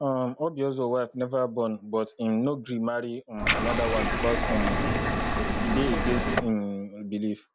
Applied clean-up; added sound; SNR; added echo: none; Liquid; -3 dB; none.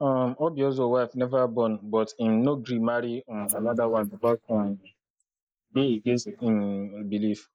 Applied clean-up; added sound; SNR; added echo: neural mask model Resemble Enhance denoiser.